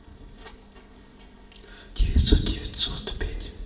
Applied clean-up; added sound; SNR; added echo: none; none; none; reverberation time 1.1 s.